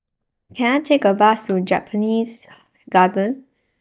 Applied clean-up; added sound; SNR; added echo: neural mask model DeepFilterNet 3.